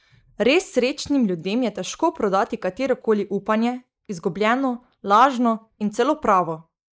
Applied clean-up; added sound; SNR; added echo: neural mask model Resemble Enhance denoiser.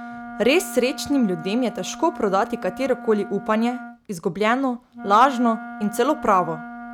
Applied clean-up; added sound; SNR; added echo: none; Wind instrument, woodwind instrument; 14 dB; none.